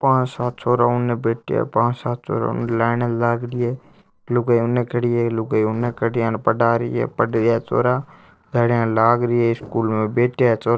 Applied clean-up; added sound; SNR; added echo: neural separator model SepFormer DNS4.